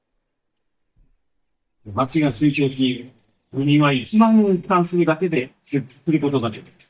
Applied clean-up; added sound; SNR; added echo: neural mask model DeepFilterNet 3.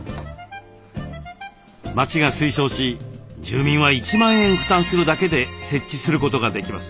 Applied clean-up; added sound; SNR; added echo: none; none; none; none.